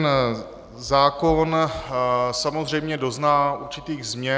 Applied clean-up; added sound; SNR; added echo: none; none; none; none.